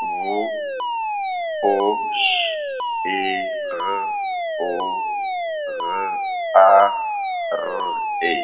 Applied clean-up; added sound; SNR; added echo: none; Alarm; 2 dB; reverberation time 1.5 s.